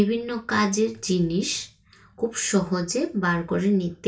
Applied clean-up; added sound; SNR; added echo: none; none; none; reverberation time 0.2 s.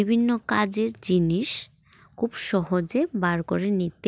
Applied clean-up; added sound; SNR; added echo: none; none; none; none.